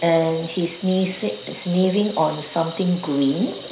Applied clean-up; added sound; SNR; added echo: none; Sink (filling or washing) / Water tap, faucet; 16 dB; reverberation time 0.5 s.